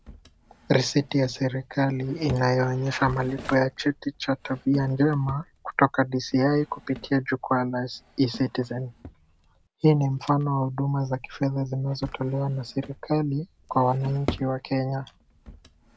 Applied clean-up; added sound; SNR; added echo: none; Drawer open or close; 18 dB; none.